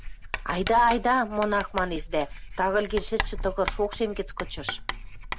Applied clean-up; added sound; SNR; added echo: none; Writing; 7 dB; none.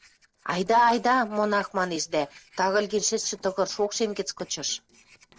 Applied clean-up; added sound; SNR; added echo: neural separator model SepFormer DNS4.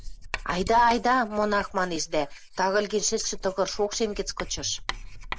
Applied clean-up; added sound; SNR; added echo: neural mask model Resemble Enhance denoiser.